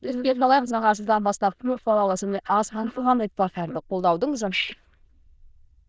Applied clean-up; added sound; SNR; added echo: neural diffusion model UNIVERSE++.